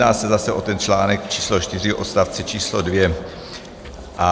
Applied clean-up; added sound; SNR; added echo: none; none; none; none.